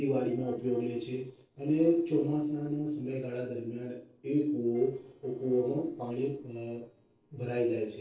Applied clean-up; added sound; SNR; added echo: neural separator model SepFormer DNS4.